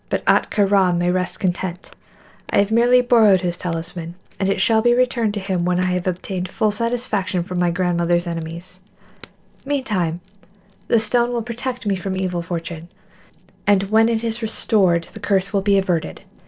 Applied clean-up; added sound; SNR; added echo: neural separator model SepFormer DNS4.